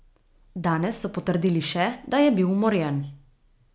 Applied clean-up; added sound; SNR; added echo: none; none; none; none.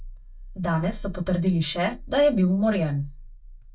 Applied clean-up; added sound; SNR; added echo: neural mask model DeepFilterNet 3.